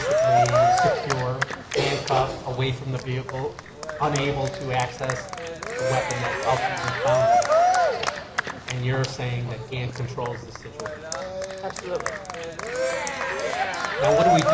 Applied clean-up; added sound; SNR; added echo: none; Cheering; -3 dB; none.